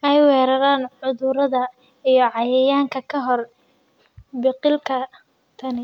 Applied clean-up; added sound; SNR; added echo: none; none; none; none.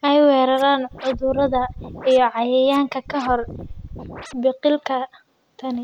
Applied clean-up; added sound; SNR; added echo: none; Scratching (performance technique); 15 dB; none.